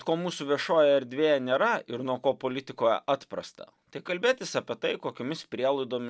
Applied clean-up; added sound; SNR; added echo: none; none; none; none.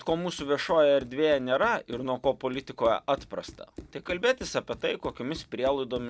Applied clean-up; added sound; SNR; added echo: none; Run; 20 dB; none.